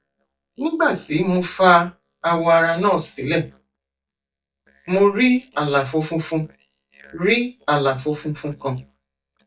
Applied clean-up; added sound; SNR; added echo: neural mask model DeepFilterNet 3.